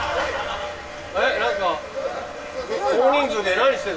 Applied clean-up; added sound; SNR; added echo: none; none; none; reverberation time 0.2 s.